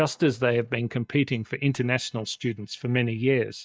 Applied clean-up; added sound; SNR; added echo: neural mask model DeepFilterNet 3.